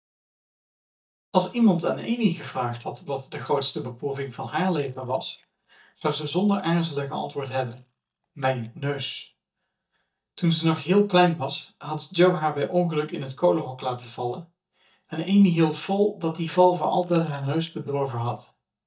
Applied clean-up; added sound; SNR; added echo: neural mask model DeepFilterNet 3.